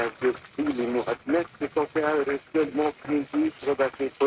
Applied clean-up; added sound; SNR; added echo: neural mask model RNNoise.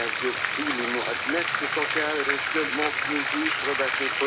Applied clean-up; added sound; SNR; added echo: none; Bathtub (filling or washing); -3 dB; none.